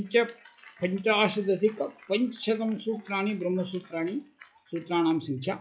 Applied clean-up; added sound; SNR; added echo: classical method log-MMSE.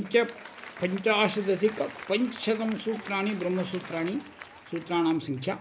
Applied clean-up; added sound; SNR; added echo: none; Applause; 16 dB; none.